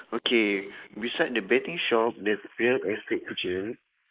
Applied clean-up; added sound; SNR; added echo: neural mask model Resemble Enhance denoiser.